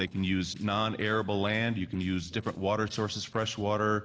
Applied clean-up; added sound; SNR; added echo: neural separator model SepFormer DNS4.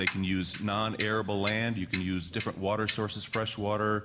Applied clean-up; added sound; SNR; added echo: none; Clock; 6 dB; none.